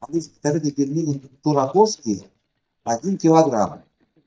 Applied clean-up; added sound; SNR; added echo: neural mask model DeepFilterNet 3.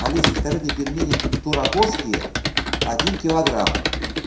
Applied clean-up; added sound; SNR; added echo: none; Computer keyboard; -1 dB; reverberation time 0.6 s.